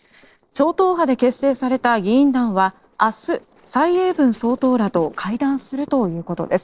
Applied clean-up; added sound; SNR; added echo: neural separator model SepFormer DNS4.